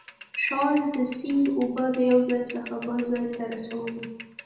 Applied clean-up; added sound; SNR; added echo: none; Mechanisms / Bicycle; 14 dB; reverberation time 0.9 s.